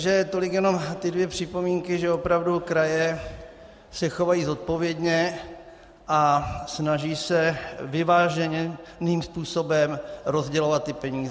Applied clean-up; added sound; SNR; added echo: none; none; none; none.